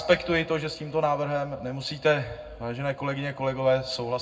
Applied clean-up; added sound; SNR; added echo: none; none; none; reverberation time 0.3 s.